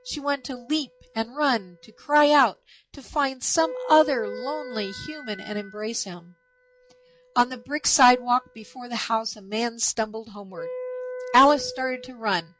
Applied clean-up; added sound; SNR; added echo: classical method log-MMSE.